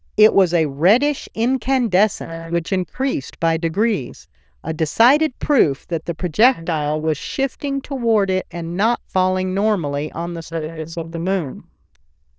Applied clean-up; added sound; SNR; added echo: neural diffusion model UNIVERSE++.